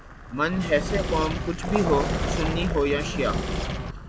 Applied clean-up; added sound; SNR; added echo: none; Vehicle + Engine / Mechanisms; 1 dB; none.